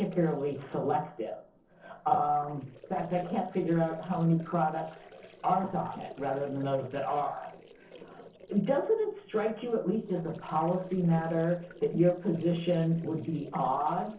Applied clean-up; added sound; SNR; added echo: neural separator model SepFormer DNS4.